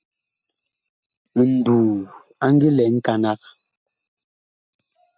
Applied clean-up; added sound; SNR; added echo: none; none; none; none.